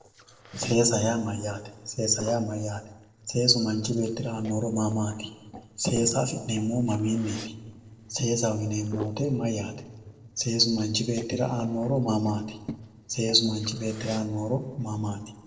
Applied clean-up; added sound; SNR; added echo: neural separator model SepFormer DNS4.